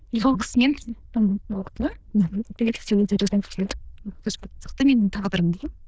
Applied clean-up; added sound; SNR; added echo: neural diffusion model UNIVERSE++.